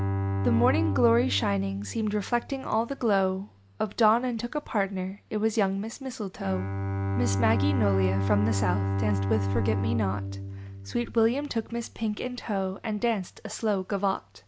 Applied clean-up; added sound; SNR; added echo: none; Bowed string instrument; 3 dB; none.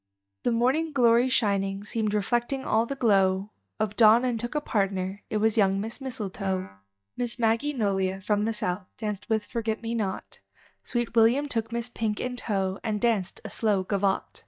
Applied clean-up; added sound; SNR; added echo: neural mask model DeepFilterNet 3.